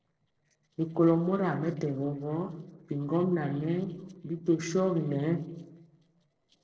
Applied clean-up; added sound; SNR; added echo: neural separator model SepFormer DNS4.